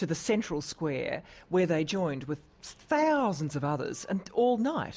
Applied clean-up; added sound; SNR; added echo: none; none; none; none.